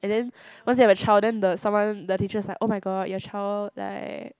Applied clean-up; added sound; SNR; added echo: none; none; none; none.